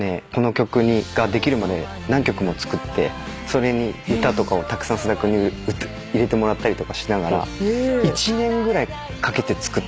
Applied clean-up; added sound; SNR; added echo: none; none; none; none.